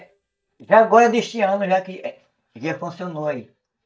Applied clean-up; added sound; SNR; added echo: neural mask model DeepFilterNet 3.